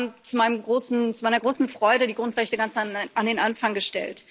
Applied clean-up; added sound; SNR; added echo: neural separator model SepFormer DNS4.